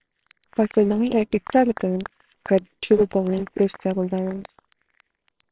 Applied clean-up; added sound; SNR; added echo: neural separator model SepFormer WHAMR!.